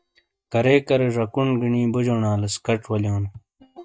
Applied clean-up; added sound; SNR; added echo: neural mask model DeepFilterNet 3.